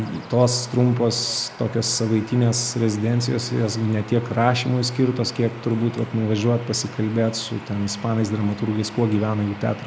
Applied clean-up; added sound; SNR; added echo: none; Bird vocalization, bird call, bird song; 18 dB; none.